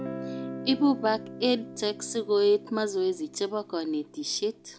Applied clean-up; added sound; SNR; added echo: none; Guitar; 13 dB; none.